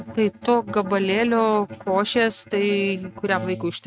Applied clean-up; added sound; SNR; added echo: neural mask model RNNoise.